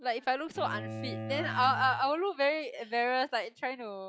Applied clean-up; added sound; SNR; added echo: classical method log-MMSE.